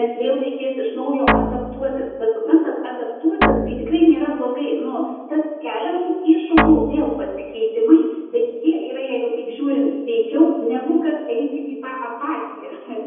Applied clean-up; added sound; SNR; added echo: none; Guitar; 2 dB; reverberation time 1.1 s.